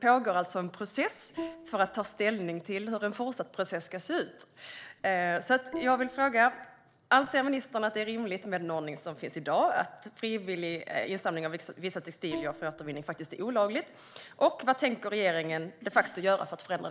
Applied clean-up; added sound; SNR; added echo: neural separator model SepFormer DNS4.